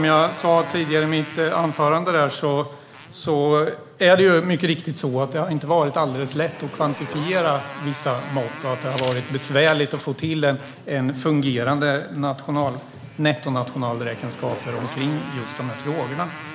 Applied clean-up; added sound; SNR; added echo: none; Motorcycle; 17 dB; none.